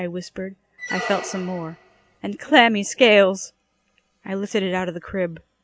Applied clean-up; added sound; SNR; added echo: none; Squeak; 12 dB; none.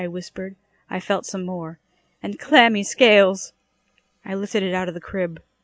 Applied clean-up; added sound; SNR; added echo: none; none; none; none.